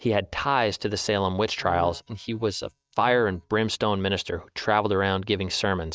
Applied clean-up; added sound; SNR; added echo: neural mask model DeepFilterNet 3.